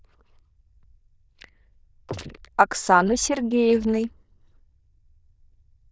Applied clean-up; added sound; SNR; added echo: neural diffusion model UNIVERSE++.